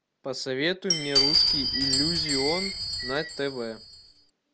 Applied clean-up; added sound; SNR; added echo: none; Glass; -4 dB; none.